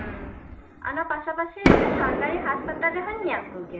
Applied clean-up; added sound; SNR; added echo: none; Fireworks; -3 dB; reverberation time 0.4 s.